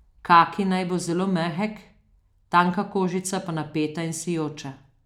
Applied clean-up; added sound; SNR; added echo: none; none; none; none.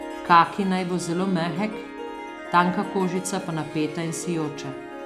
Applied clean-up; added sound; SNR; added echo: none; Harp; 10 dB; none.